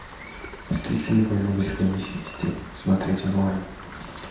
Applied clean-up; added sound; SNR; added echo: none; Rain; 15 dB; reverberation time 0.7 s.